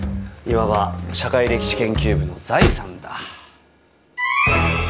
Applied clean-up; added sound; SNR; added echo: none; none; none; none.